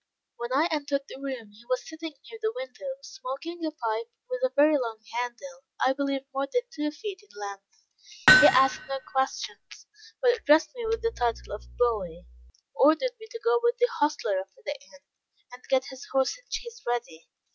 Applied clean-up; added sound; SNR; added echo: none; Hammer; -3 dB; none.